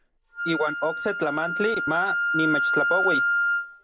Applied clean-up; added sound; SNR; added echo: none; Wind instrument, woodwind instrument; -2 dB; none.